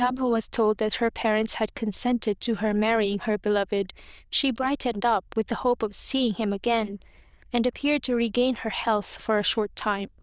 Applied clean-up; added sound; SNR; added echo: neural diffusion model UNIVERSE++.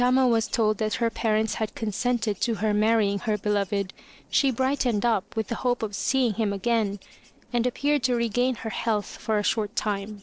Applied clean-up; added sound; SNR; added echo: neural separator model SepFormer DNS4.